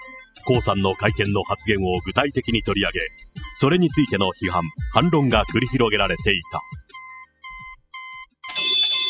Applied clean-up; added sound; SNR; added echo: classical method spectral subtraction.